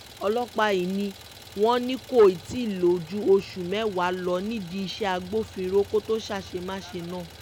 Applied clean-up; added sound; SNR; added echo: none; Idling; 19 dB; none.